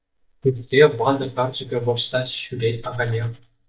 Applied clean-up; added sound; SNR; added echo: neural mask model DeepFilterNet 3.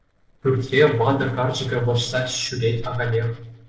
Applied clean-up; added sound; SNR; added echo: neural separator model SepFormer DNS4.